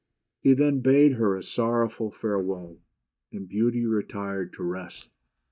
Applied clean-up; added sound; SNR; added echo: neural mask model DeepFilterNet 3.